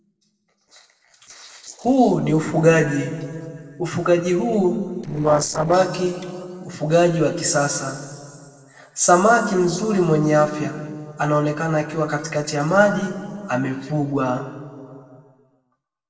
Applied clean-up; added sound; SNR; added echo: neural separator model SepFormer DNS4.